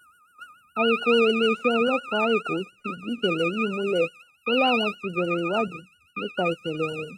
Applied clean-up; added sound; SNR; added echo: neural mask model RNNoise.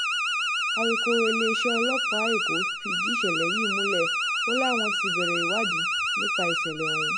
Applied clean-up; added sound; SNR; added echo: none; Alarm; -4 dB; none.